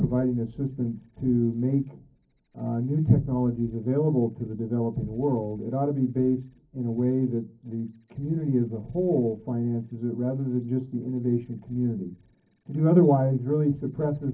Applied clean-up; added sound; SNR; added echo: neural separator model SepFormer DNS4.